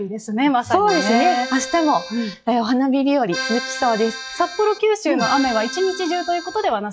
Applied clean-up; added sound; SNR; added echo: classical method log-MMSE.